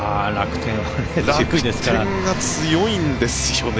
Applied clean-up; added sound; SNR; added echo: none; Gong; 13 dB; none.